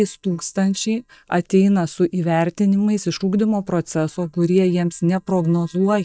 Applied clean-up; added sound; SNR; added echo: neural mask model DeepFilterNet 3.